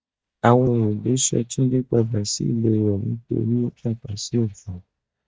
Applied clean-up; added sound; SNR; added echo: neural mask model DeepFilterNet 3.